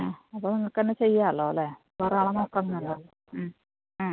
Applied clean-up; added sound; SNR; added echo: none; none; none; none.